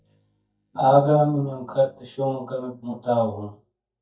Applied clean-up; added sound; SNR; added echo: neural mask model DeepFilterNet 3.